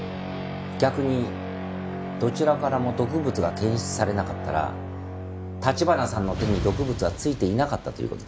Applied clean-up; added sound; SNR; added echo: none; none; none; none.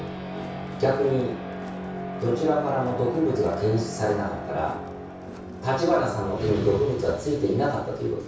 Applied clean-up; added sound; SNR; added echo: none; Crowd; 19 dB; reverberation time 0.6 s.